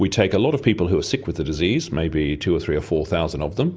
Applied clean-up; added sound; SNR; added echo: none; none; none; none.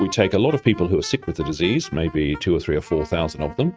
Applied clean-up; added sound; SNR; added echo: neural mask model RNNoise.